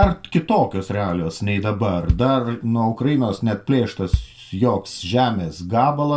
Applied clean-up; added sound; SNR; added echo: none; Bass drum; 9 dB; reverberation time 0.2 s.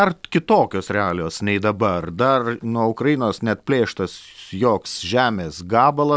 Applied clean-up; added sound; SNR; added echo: none; none; none; none.